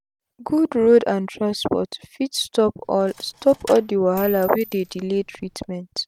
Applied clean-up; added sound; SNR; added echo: none; Coin (dropping); 20 dB; none.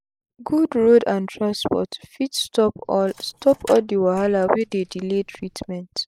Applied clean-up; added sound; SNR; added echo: neural mask model Resemble Enhance denoiser.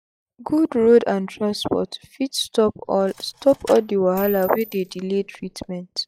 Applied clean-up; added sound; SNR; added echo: classical method log-MMSE.